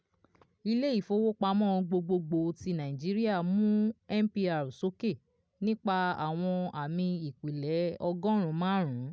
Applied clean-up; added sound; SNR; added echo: none; none; none; none.